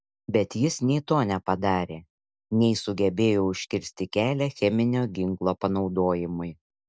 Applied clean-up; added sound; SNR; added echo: none; none; none; none.